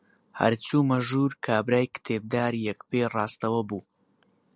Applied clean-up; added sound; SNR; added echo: none; none; none; none.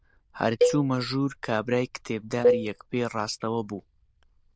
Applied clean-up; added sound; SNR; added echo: neural diffusion model UNIVERSE++.